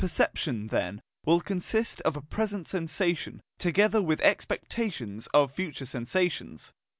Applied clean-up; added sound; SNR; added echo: none; none; none; none.